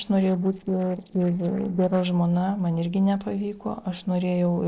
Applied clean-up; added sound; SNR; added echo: neural separator model SepFormer DNS4.